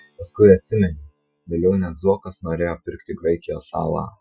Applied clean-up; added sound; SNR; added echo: classical method Wiener filter.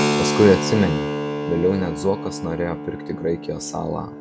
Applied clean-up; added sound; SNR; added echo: none; Keyboard (musical); 4 dB; none.